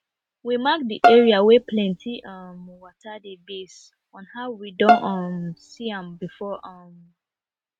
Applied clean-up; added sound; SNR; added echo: neural mask model RNNoise.